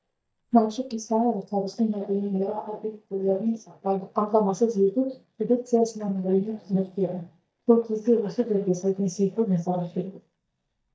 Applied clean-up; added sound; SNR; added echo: neural mask model DeepFilterNet 3.